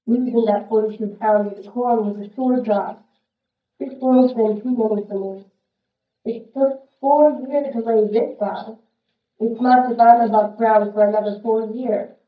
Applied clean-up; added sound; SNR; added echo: neural mask model DeepFilterNet 3.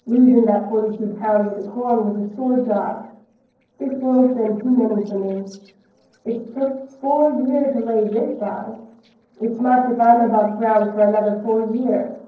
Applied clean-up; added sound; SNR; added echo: neural separator model SepFormer DNS4.